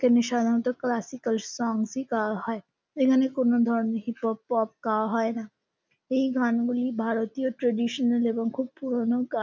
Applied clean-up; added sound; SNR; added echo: none; none; none; none.